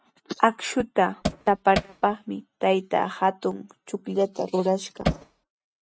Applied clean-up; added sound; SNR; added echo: neural mask model RNNoise.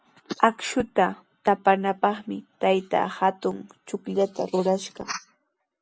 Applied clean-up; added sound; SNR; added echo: none; none; none; none.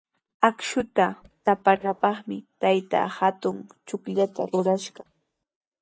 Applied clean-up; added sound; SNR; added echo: neural mask model DeepFilterNet 3.